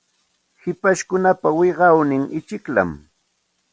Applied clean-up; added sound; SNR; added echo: none; none; none; none.